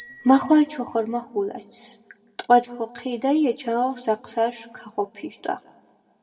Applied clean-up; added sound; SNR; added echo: none; Bicycle bell; 16 dB; reverberation time 0.9 s.